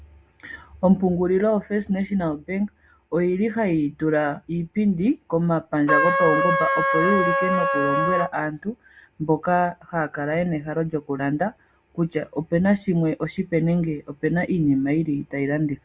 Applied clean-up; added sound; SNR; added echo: none; Trumpet; -1 dB; none.